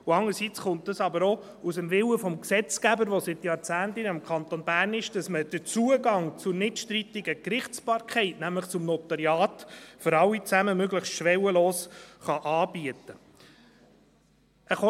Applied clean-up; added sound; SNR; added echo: none; none; none; none.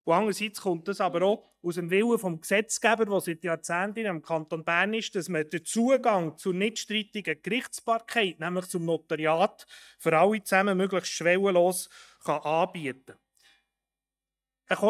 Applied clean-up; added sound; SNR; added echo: neural mask model DeepFilterNet 3.